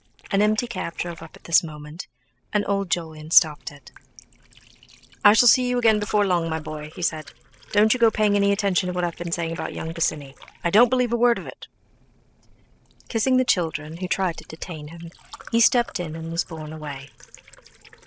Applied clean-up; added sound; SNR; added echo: neural separator model SepFormer DNS4.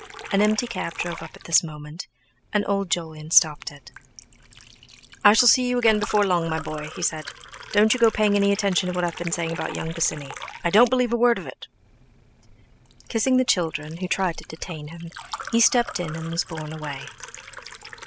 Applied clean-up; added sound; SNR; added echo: none; Liquid; 16 dB; none.